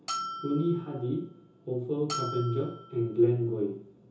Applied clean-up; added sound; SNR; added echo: none; Bell; 10 dB; reverberation time 0.6 s.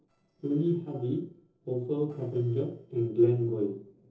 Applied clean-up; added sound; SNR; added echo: neural separator model SepFormer DNS4.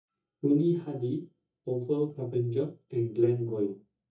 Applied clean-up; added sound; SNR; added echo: neural mask model DeepFilterNet 3.